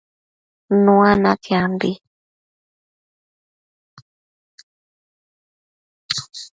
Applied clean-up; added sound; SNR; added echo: none; none; none; none.